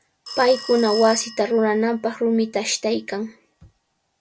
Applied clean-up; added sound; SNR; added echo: none; Telephone; 16 dB; none.